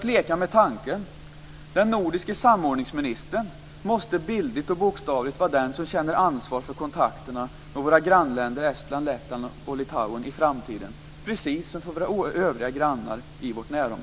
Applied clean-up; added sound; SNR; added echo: none; none; none; none.